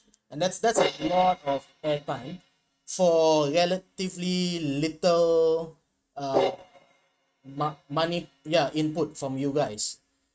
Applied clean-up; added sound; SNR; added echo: neural mask model RNNoise.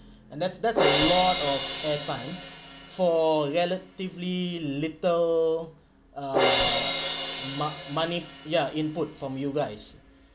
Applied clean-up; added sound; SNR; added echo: none; Crash cymbal; 3 dB; none.